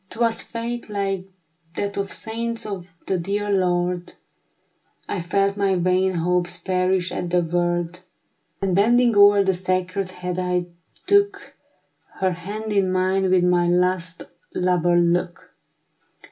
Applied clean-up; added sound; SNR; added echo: none; none; none; reverberation time 0.2 s.